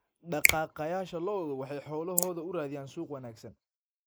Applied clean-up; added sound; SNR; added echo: neural mask model Resemble Enhance denoiser.